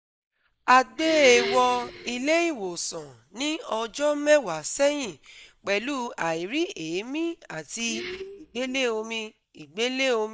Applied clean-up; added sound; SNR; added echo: neural mask model DeepFilterNet 3.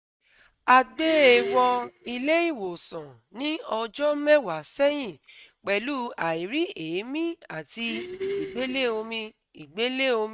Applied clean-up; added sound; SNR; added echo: neural mask model RNNoise.